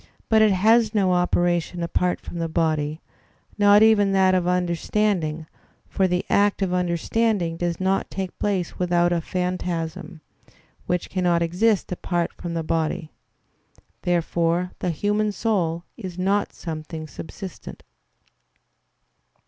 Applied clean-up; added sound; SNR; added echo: none; none; none; none.